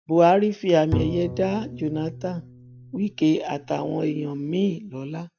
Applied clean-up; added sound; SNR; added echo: none; Bowed string instrument; 10 dB; none.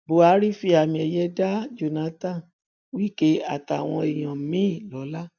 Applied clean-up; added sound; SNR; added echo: none; none; none; none.